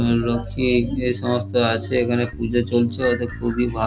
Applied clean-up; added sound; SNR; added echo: none; Bass guitar; 11 dB; none.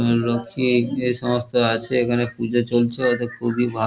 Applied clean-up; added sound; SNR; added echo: none; none; none; none.